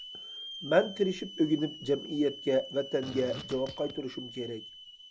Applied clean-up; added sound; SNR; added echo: none; Hiss / Alarm + Fart; 13 dB; none.